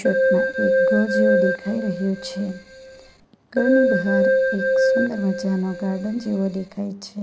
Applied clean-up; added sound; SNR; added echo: none; Keyboard (musical); -3 dB; none.